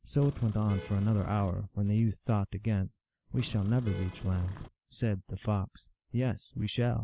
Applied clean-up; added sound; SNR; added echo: none; Vehicle horn, car horn, honking; 16 dB; none.